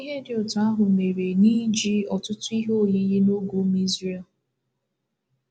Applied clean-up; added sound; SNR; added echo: none; none; none; none.